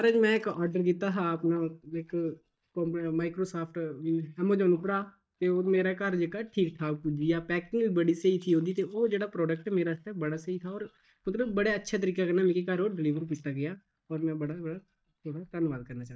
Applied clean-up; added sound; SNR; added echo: neural mask model DeepFilterNet 3.